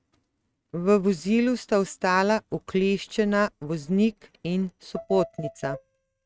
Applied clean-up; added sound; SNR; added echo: neural mask model RNNoise.